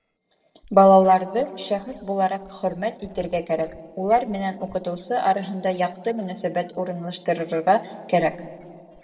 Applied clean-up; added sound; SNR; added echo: neural separator model SepFormer DNS4.